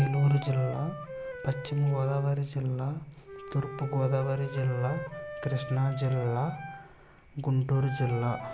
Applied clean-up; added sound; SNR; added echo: none; Wind instrument, woodwind instrument; 12 dB; none.